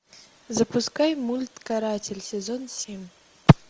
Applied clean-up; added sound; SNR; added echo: none; none; none; none.